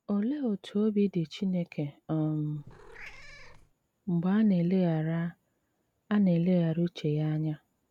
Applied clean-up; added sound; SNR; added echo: none; Meow / Purr; 19 dB; none.